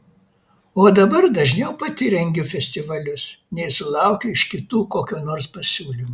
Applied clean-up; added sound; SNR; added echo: none; none; none; none.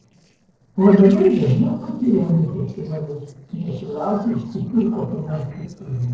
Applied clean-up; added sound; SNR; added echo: neural separator model SepFormer DNS4.